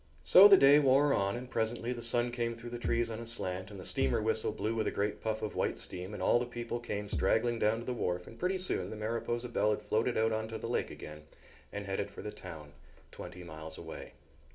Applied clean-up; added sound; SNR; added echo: none; Bass drum; 4 dB; reverberation time 0.7 s.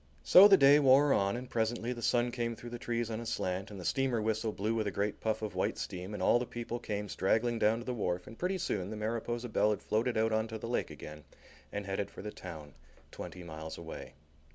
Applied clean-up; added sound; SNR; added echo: none; none; none; none.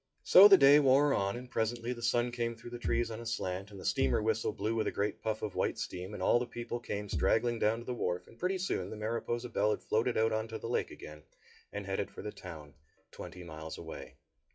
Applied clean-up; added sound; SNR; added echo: classical method WPE with log-MMSE.